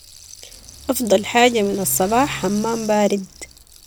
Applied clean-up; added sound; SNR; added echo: none; Rattle (instrument) + Accelerating, revving, vroom / Car; 17 dB; none.